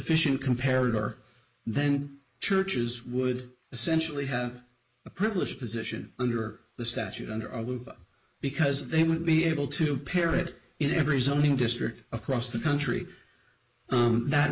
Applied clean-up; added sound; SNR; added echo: neural mask model Resemble Enhance denoiser.